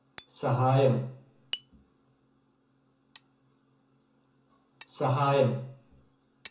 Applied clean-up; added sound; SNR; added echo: none; Hammer; 18 dB; reverberation time 0.6 s.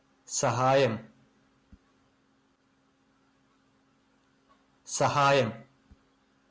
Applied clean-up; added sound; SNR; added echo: none; none; none; none.